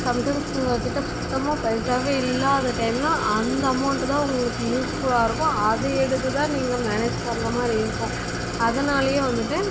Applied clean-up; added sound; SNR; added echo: none; Idling; 5 dB; none.